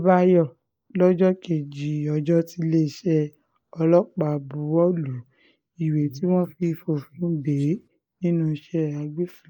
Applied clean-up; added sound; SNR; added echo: neural mask model Resemble Enhance denoiser.